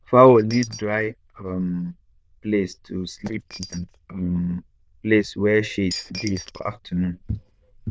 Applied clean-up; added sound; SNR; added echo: neural diffusion model UNIVERSE++.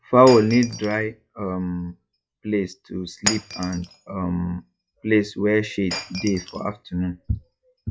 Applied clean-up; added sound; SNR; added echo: classical method log-MMSE.